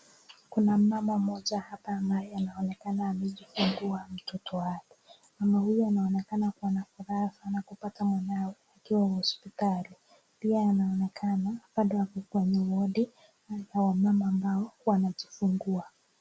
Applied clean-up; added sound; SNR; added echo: none; none; none; none.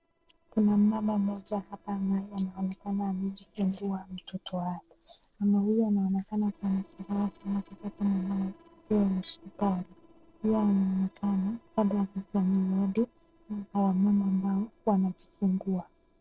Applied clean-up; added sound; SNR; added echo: neural separator model SepFormer DNS4.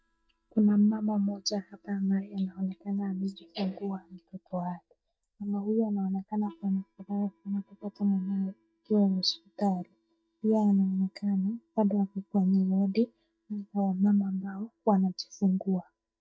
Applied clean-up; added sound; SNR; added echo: neural mask model DeepFilterNet 3.